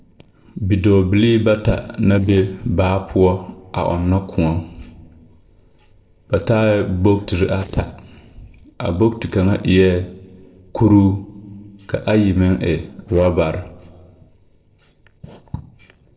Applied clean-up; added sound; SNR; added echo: neural separator model SepFormer DNS4.